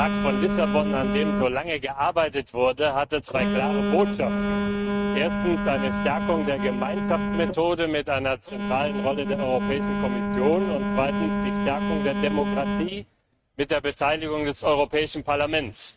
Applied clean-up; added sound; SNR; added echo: neural mask model RNNoise.